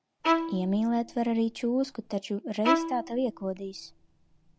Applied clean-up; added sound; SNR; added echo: none; Bowed string instrument; 3 dB; none.